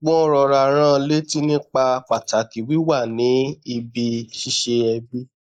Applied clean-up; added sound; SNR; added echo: neural mask model Resemble Enhance denoiser.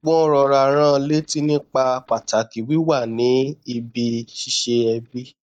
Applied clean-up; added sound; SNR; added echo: neural mask model DeepFilterNet 3.